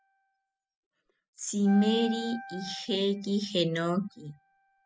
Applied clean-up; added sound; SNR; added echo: classical method spectral subtraction.